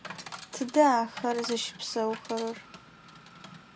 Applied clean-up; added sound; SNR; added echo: none; Coin (dropping) / Chatter; 15 dB; none.